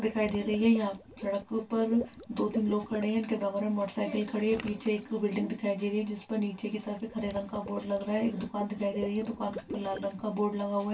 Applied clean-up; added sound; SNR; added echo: none; Water / Liquid; 16 dB; reverberation time 0.1 s.